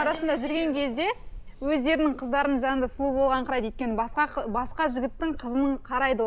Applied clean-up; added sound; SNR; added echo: none; Mechanical fan; 14 dB; none.